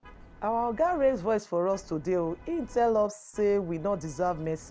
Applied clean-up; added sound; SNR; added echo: none; Vehicle horn, car horn, honking; 20 dB; none.